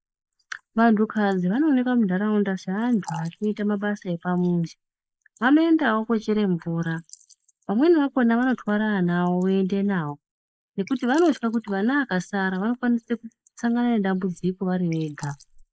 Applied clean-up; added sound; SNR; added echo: neural mask model Resemble Enhance denoiser.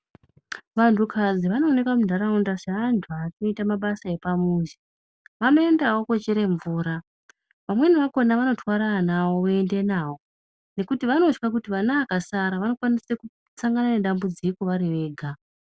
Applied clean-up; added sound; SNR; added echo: none; none; none; none.